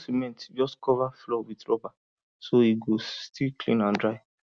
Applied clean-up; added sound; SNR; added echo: none; none; none; none.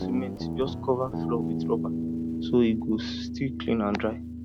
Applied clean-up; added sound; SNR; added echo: none; Guitar; 2 dB; none.